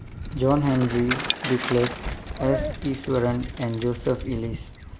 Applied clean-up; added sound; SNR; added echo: none; Bicycle; 6 dB; none.